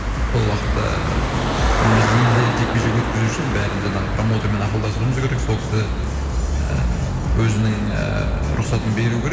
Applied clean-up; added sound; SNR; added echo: none; Traffic noise, roadway noise; 6 dB; reverberation time 2.4 s.